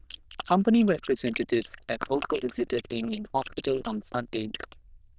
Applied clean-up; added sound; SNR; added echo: neural diffusion model UNIVERSE++.